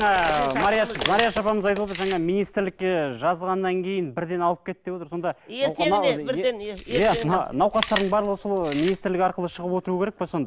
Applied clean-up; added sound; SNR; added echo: none; Chewing, mastication; 12 dB; none.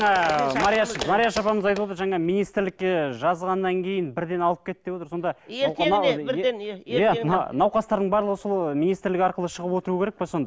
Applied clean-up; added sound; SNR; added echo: none; none; none; none.